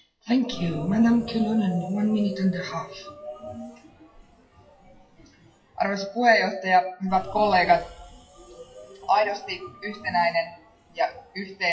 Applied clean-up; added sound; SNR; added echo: classical method WPE with log-MMSE.